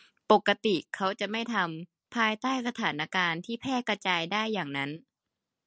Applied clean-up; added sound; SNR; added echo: none; none; none; none.